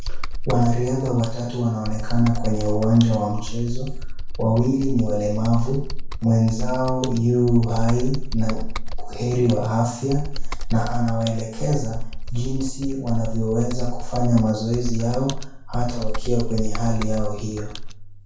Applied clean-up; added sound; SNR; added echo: none; Computer keyboard; 1 dB; reverberation time 0.6 s.